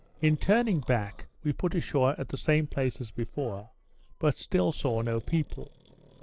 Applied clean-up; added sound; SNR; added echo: neural separator model SepFormer DNS4.